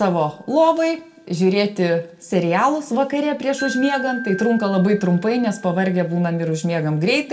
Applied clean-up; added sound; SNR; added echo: none; Wind chime; 18 dB; reverberation time 0.3 s.